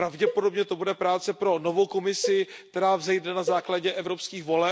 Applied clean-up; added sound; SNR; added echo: none; Cowbell; 11 dB; none.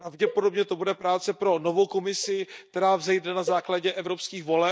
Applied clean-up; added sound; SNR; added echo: neural mask model DeepFilterNet 3.